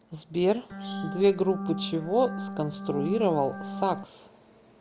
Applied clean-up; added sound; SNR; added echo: none; Organ; 7 dB; none.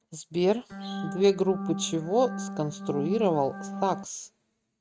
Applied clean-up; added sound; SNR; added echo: neural mask model RNNoise.